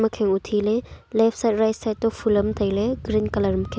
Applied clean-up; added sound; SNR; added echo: none; none; none; none.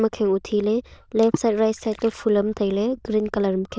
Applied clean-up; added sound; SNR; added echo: neural diffusion model UNIVERSE++.